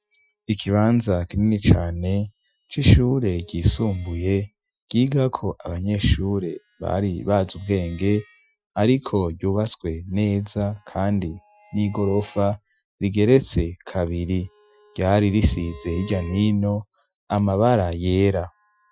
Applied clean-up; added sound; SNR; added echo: classical method Wiener filter.